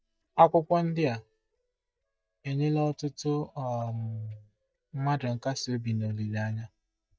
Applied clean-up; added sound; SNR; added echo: neural mask model DeepFilterNet 3.